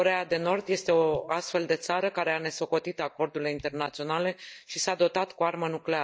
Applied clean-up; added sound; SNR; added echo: neural mask model DeepFilterNet 3.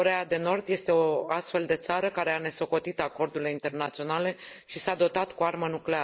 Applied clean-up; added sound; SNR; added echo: neural mask model Resemble Enhance denoiser.